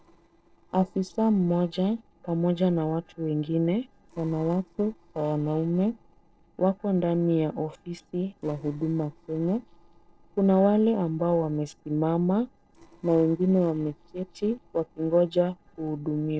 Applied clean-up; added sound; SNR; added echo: neural separator model SepFormer DNS4.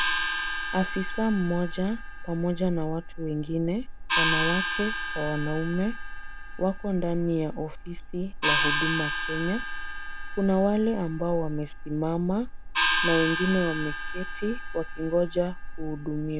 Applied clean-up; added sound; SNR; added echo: none; Gong; 1 dB; none.